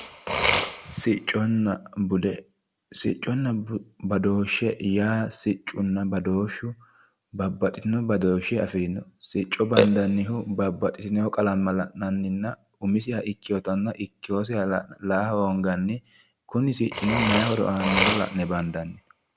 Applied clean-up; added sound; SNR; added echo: none; Burping, eructation; 8 dB; none.